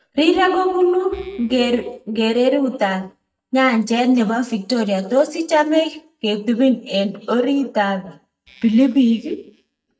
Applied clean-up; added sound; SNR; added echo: neural mask model DeepFilterNet 3.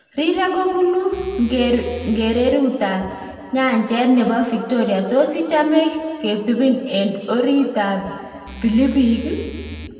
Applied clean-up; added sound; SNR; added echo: none; Musical instrument; 14 dB; reverberation time 1.9 s.